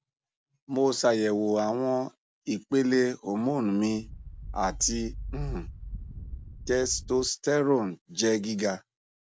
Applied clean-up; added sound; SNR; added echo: none; Thunder / Wind; 10 dB; none.